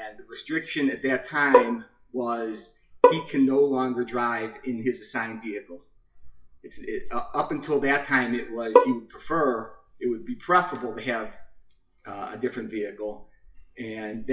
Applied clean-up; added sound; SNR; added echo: classical method WPE with log-MMSE.